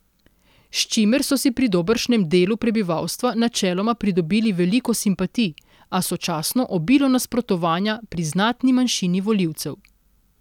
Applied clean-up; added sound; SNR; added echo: none; none; none; none.